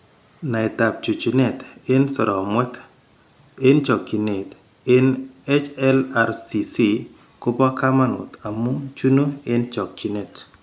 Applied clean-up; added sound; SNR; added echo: none; none; none; none.